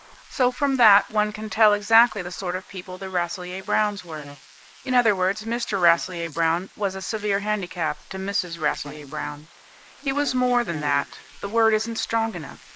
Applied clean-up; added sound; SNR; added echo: neural mask model Resemble Enhance denoiser.